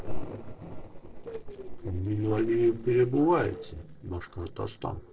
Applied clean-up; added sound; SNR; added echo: neural separator model SepFormer DNS4.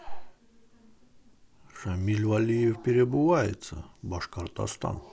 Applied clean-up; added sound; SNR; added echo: none; none; none; none.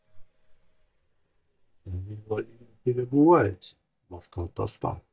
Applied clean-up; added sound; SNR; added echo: neural mask model DeepFilterNet 3.